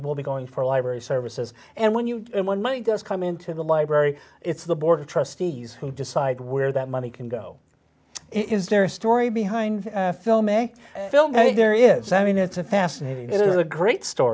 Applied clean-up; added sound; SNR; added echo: none; none; none; none.